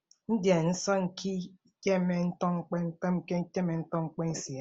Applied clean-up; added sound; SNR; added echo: none; none; none; none.